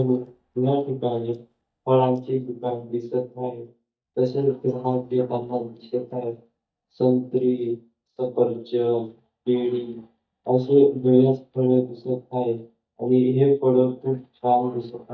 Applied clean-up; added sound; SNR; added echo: neural mask model DeepFilterNet 3.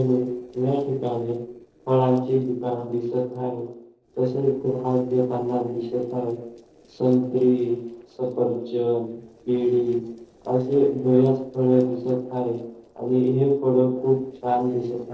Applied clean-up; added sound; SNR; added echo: neural separator model SepFormer DNS4.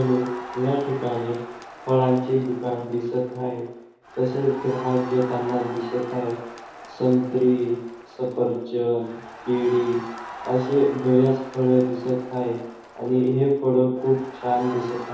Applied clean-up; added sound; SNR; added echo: none; Crowd; 16 dB; reverberation time 2.2 s.